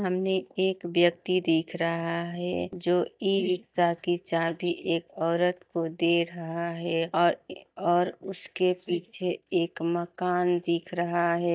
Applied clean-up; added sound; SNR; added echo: neural mask model DeepFilterNet 3.